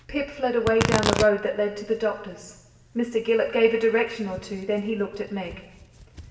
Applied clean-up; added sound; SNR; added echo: none; Tearing; 9 dB; reverberation time 1.1 s.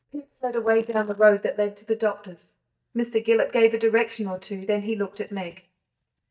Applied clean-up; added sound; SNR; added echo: neural mask model DeepFilterNet 3.